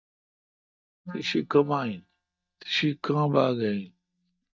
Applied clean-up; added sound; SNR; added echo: neural mask model DeepFilterNet 3.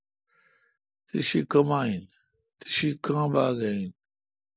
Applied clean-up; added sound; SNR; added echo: none; none; none; none.